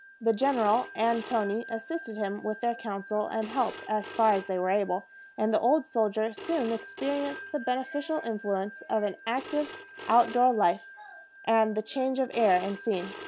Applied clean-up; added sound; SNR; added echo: none; Telephone; 11 dB; none.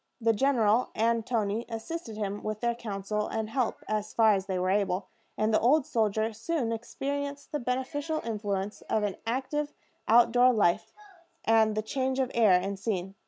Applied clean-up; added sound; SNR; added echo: none; none; none; none.